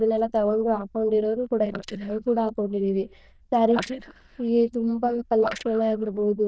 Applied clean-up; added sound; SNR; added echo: neural diffusion model UNIVERSE++.